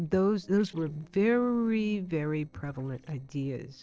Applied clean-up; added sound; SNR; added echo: neural separator model SepFormer DNS4.